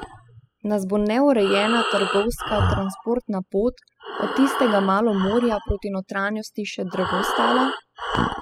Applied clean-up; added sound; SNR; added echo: classical method spectral subtraction.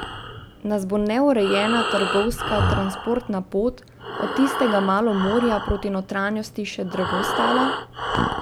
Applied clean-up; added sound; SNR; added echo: none; Breathing; 4 dB; none.